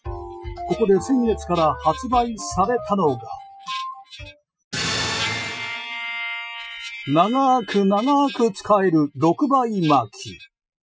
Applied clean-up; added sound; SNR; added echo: classical method Wiener filter.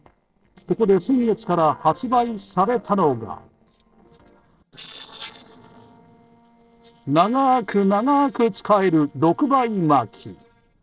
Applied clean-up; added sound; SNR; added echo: neural separator model SepFormer DNS4.